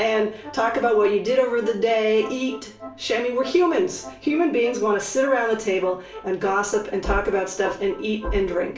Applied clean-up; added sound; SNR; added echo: none; none; none; reverberation time 0.3 s.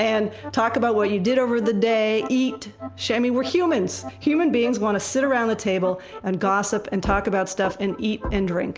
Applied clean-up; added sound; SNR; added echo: none; none; none; none.